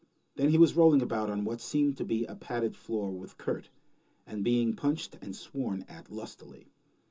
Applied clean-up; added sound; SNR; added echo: none; none; none; reverberation time 0.2 s.